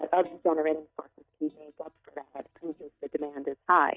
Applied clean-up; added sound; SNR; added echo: neural mask model DeepFilterNet 3.